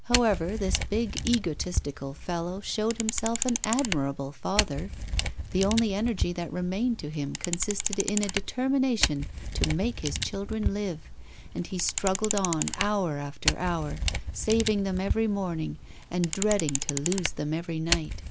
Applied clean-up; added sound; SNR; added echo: none; Camera; 3 dB; none.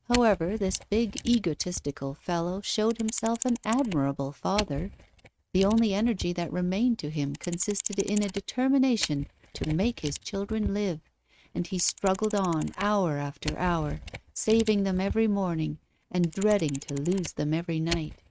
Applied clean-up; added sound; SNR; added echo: neural mask model RNNoise.